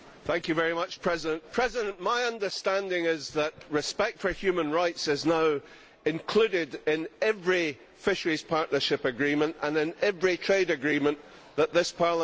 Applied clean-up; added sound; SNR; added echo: none; none; none; none.